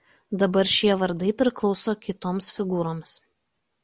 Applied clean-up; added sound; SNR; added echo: none; none; none; none.